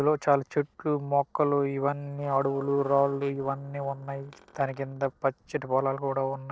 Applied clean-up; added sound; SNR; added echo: neural separator model SepFormer DNS4.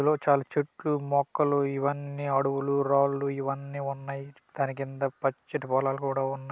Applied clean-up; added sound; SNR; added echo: none; none; none; none.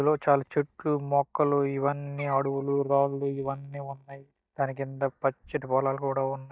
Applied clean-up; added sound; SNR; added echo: neural mask model DeepFilterNet 3.